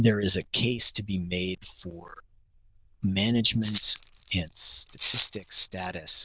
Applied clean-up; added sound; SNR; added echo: neural diffusion model UNIVERSE++.